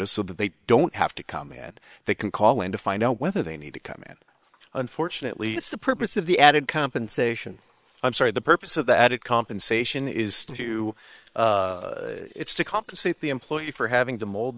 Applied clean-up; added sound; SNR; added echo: neural separator model SepFormer WHAM!.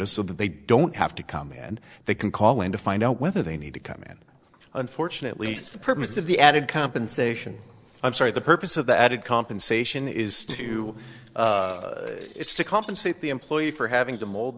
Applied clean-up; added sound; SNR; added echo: neural separator model SepFormer DNS4.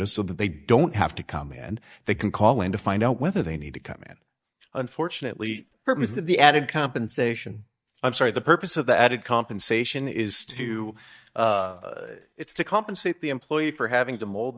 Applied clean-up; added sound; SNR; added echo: neural mask model DeepFilterNet 3.